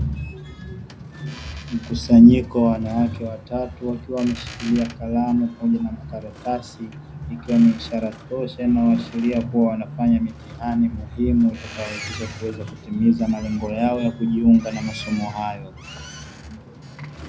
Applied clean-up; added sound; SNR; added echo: none; Boat, Water vehicle; 19 dB; reverberation time 0.4 s.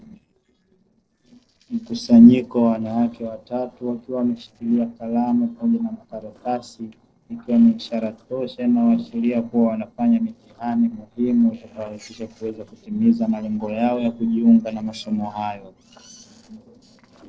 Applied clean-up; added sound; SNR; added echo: neural separator model SepFormer DNS4.